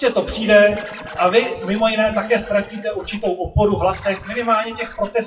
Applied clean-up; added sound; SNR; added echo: classical method WPE with log-MMSE.